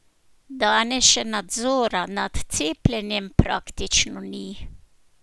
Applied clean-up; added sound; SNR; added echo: none; none; none; none.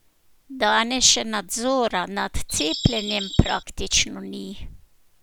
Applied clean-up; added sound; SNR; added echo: none; Bird vocalization, bird call, bird song; 7 dB; none.